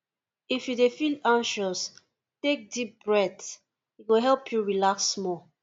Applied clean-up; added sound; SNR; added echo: none; none; none; none.